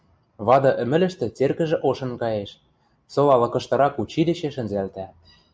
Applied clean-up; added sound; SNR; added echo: none; none; none; none.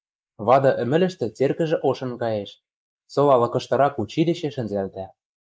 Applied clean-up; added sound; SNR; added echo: neural mask model Resemble Enhance denoiser.